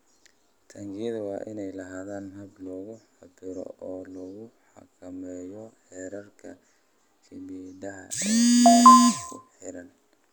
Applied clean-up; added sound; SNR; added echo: none; none; none; none.